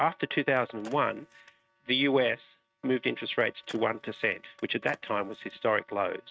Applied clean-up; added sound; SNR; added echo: neural mask model RNNoise.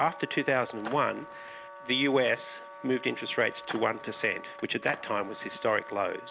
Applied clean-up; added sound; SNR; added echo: none; Wind instrument, woodwind instrument + Skateboard; 14 dB; none.